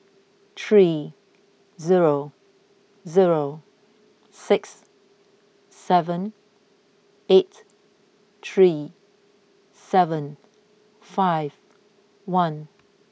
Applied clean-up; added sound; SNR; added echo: none; none; none; none.